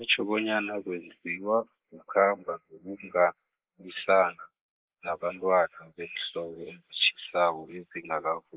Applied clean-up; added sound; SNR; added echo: neural mask model Resemble Enhance denoiser.